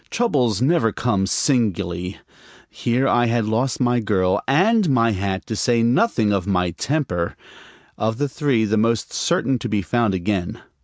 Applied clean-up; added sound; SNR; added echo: none; none; none; none.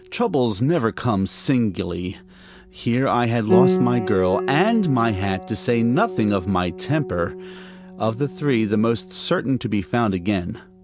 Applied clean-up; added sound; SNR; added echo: none; Piano; 7 dB; none.